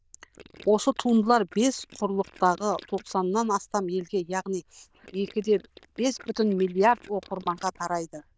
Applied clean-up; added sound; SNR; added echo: neural diffusion model UNIVERSE++.